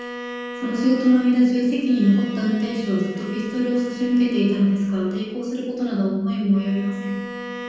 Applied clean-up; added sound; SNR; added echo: none; Bowed string instrument; 15 dB; reverberation time 1.3 s.